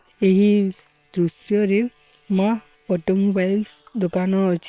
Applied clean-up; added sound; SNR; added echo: neural separator model SepFormer WHAM!.